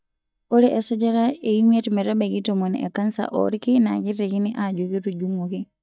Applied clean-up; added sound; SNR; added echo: neural mask model DeepFilterNet 3.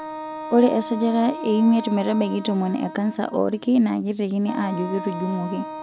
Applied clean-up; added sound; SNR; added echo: none; Wind instrument, woodwind instrument; 12 dB; none.